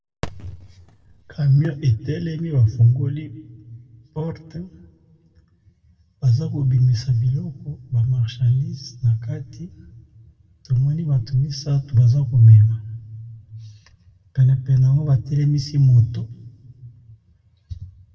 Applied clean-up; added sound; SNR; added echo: none; none; none; reverberation time 1.0 s.